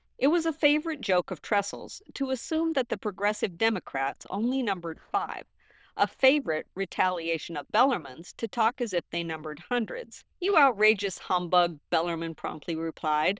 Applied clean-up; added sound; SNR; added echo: neural diffusion model UNIVERSE++.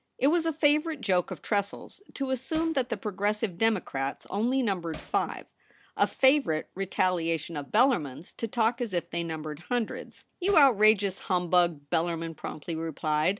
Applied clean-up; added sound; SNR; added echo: none; Hammer; 17 dB; none.